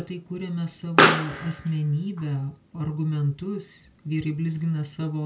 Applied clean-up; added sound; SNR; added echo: none; Explosion; 1 dB; reverberation time 0.2 s.